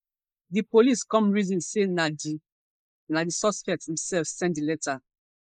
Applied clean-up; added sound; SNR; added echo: neural mask model Resemble Enhance denoiser.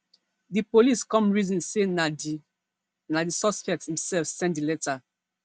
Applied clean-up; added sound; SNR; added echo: none; none; none; none.